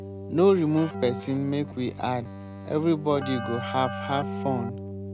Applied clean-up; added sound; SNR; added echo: none; Keyboard (musical); 8 dB; none.